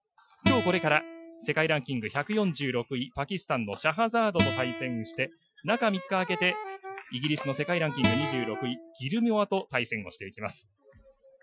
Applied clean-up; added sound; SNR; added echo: classical method Wiener filter.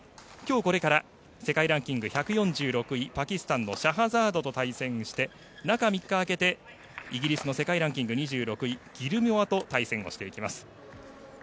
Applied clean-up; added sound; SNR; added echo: none; none; none; none.